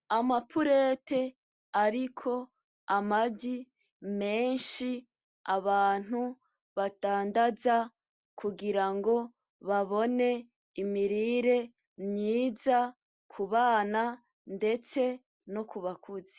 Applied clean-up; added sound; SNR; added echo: none; none; none; none.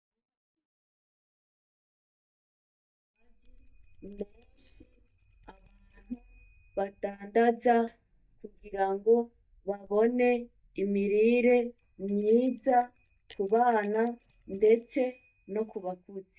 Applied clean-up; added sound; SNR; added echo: neural mask model DeepFilterNet 3.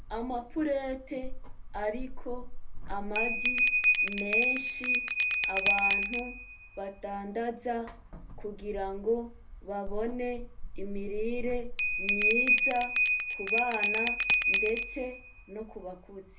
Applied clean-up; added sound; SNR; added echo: none; Bell; -4 dB; reverberation time 0.3 s.